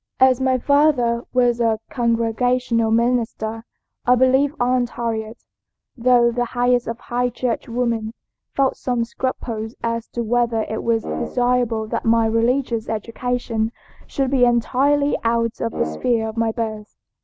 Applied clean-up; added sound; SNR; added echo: none; Brass instrument; 11 dB; none.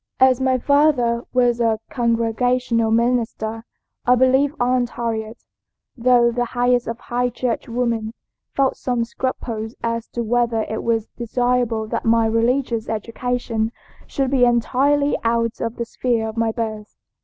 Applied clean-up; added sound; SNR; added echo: none; none; none; none.